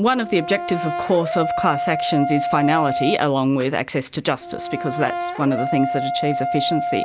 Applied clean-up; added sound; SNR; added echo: none; Brass instrument; 4 dB; none.